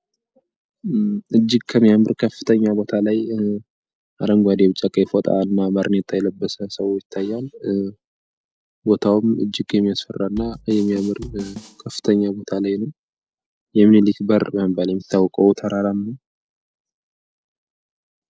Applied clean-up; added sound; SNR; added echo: neural separator model SepFormer DNS4.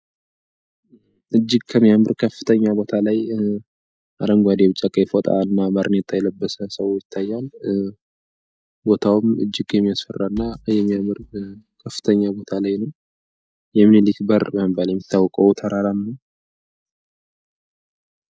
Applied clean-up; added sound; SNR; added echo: neural mask model DeepFilterNet 3.